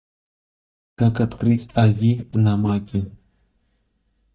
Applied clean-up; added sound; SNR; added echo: neural mask model DeepFilterNet 3.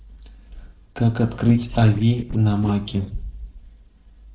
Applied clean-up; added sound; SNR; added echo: neural separator model SepFormer DNS4.